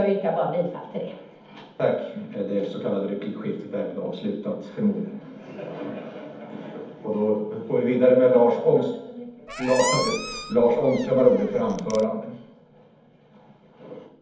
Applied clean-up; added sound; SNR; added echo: none; Squeak; 8 dB; reverberation time 0.8 s.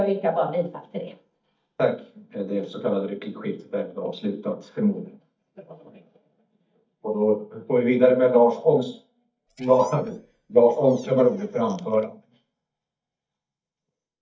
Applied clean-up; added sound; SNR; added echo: neural mask model DeepFilterNet 3.